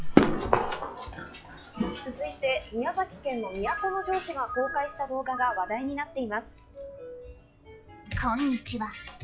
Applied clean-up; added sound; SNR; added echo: classical method log-MMSE.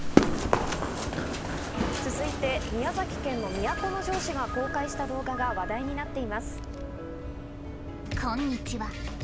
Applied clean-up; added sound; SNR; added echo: none; Run; -1 dB; none.